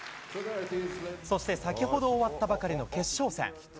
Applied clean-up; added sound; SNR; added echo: none; none; none; none.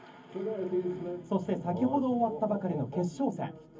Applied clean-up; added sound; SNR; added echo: none; none; none; reverberation time 0.3 s.